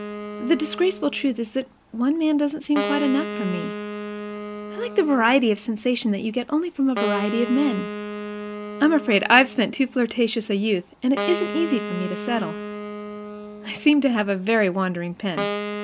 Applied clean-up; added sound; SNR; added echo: none; Wind instrument, woodwind instrument; 9 dB; none.